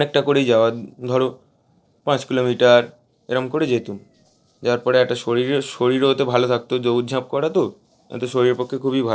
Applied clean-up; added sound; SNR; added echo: neural separator model SepFormer DNS4.